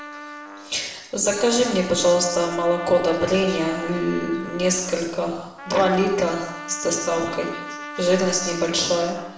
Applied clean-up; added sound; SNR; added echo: none; Trumpet; 13 dB; reverberation time 0.8 s.